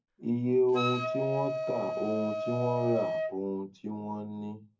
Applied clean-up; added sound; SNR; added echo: none; Wind instrument, woodwind instrument; 3 dB; reverberation time 0.4 s.